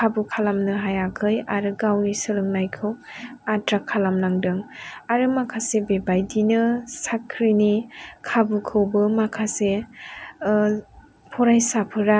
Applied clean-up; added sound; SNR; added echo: none; none; none; none.